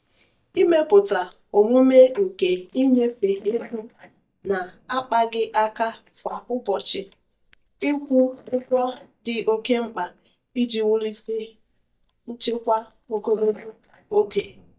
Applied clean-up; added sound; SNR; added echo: neural mask model DeepFilterNet 3.